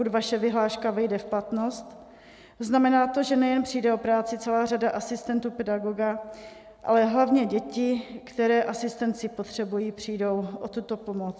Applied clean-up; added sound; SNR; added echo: none; none; none; none.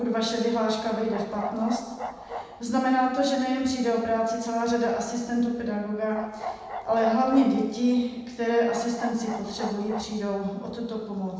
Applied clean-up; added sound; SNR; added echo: none; Bark; 11 dB; reverberation time 1.0 s.